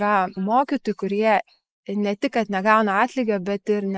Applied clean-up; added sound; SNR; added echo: neural mask model Resemble Enhance denoiser.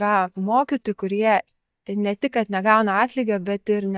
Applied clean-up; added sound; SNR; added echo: neural mask model DeepFilterNet 3.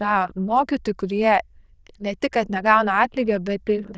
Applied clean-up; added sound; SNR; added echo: neural diffusion model UNIVERSE++.